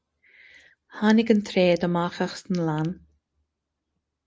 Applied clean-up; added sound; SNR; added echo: none; none; none; none.